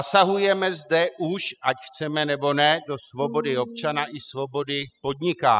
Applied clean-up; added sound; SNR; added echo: classical method spectral subtraction.